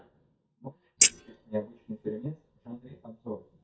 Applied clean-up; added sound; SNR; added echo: neural mask model DeepFilterNet 3.